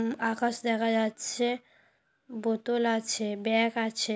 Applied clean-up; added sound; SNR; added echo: none; none; none; none.